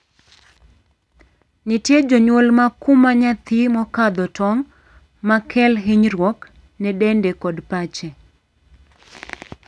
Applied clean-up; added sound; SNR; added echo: none; none; none; none.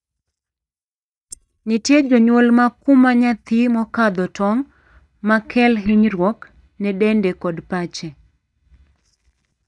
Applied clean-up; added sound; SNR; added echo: neural mask model DeepFilterNet 3.